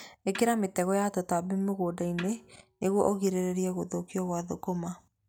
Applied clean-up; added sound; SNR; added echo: none; Snare drum; 20 dB; none.